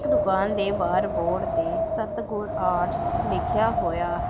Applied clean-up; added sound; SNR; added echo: none; Wind; -2 dB; none.